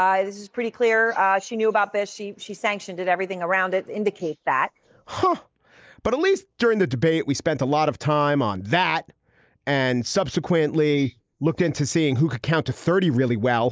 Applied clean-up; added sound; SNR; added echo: neural mask model Resemble Enhance denoiser.